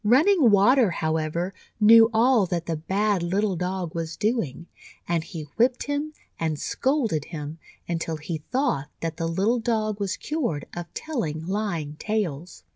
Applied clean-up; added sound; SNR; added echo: none; none; none; none.